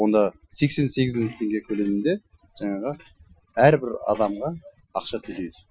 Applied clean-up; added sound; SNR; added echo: classical method Wiener filter.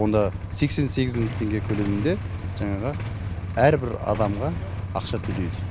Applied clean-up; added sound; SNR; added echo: none; Idling / Engine starting / Motorcycle / Accelerating, revving, vroom; 4 dB; none.